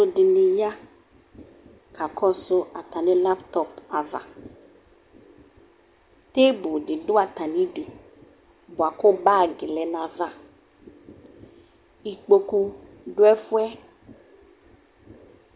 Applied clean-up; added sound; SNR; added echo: none; none; none; none.